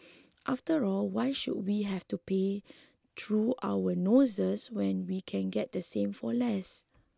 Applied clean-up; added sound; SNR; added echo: none; none; none; none.